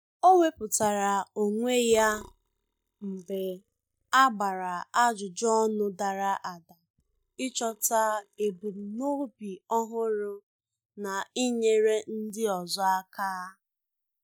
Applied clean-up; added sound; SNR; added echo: neural mask model DeepFilterNet 3.